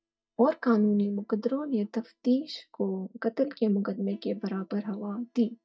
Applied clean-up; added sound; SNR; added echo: neural mask model DeepFilterNet 3.